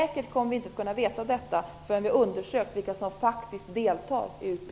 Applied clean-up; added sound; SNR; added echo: none; none; none; none.